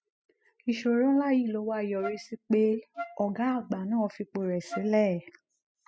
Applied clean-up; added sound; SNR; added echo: classical method spectral subtraction.